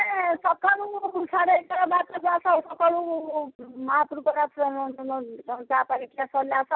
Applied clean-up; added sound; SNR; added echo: none; none; none; none.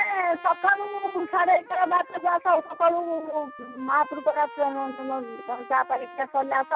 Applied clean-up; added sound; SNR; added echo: none; Trumpet; 18 dB; none.